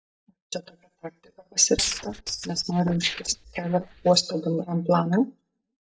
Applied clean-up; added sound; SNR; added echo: neural mask model DeepFilterNet 3.